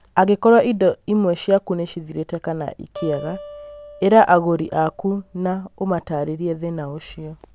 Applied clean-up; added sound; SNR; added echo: none; Acoustic guitar; 18 dB; none.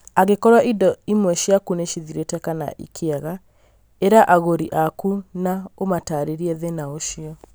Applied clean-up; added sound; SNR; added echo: none; none; none; none.